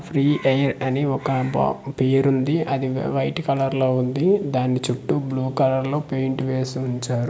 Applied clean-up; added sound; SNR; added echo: none; none; none; none.